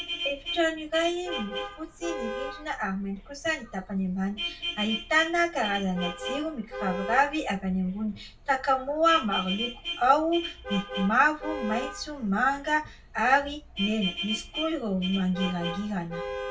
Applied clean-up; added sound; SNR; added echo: none; Vehicle horn, car horn, honking; 8 dB; reverberation time 0.2 s.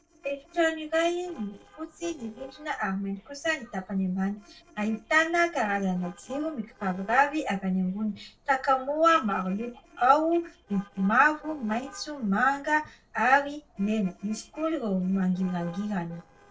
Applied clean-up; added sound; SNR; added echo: neural separator model SepFormer DNS4.